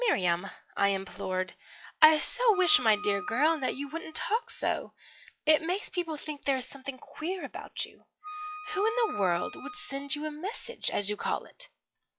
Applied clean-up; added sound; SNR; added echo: classical method log-MMSE.